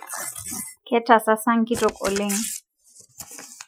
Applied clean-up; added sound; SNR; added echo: classical method Wiener filter.